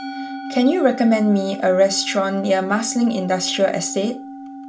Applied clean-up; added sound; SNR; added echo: none; Musical instrument; 12 dB; reverberation time 0.3 s.